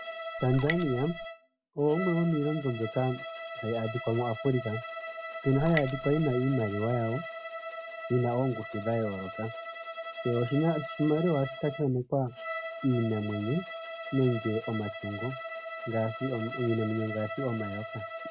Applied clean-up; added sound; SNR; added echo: none; Raindrop + Bowed string instrument; 9 dB; none.